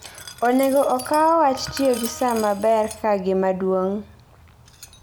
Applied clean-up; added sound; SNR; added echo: none; Wind instrument, woodwind instrument + Glass; 18 dB; none.